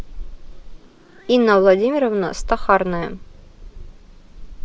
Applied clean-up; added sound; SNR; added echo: none; Meow / Purr; 11 dB; none.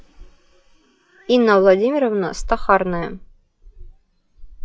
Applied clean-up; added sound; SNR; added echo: classical method log-MMSE.